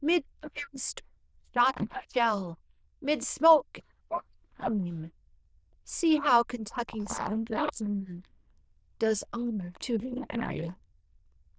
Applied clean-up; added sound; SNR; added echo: neural diffusion model UNIVERSE++.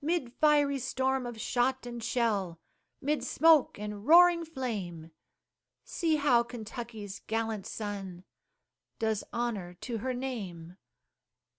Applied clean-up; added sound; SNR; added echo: none; none; none; none.